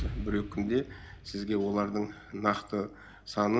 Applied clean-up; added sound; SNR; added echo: none; Explosion; 12 dB; reverberation time 0.7 s.